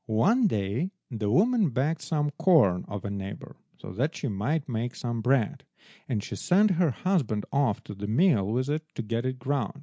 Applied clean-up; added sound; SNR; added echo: none; none; none; none.